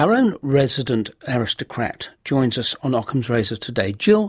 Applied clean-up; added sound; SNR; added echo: none; none; none; none.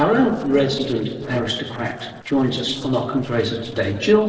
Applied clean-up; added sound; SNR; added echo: neural separator model SepFormer DNS4.